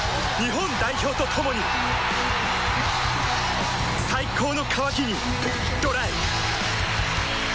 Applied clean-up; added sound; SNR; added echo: none; none; none; none.